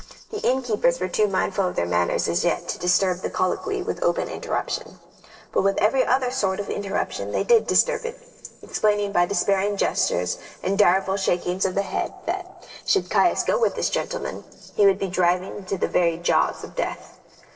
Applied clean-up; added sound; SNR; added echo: neural separator model SepFormer DNS4.